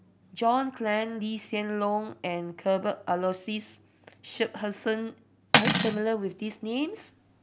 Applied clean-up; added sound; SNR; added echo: none; Cutlery, silverware; -2 dB; none.